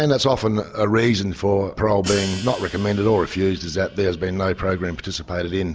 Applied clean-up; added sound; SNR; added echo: none; Hi-hat; 16 dB; none.